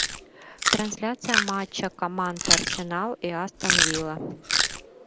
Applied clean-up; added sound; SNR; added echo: none; Chewing, mastication; -3 dB; none.